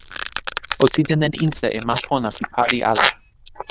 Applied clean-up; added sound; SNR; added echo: neural diffusion model UNIVERSE++.